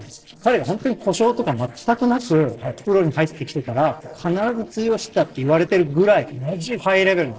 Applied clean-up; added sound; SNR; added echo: neural separator model SepFormer DNS4.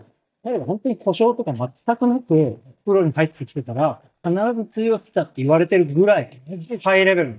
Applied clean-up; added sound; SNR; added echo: neural mask model DeepFilterNet 3.